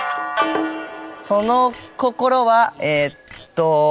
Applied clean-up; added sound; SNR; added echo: none; Bicycle bell; 20 dB; none.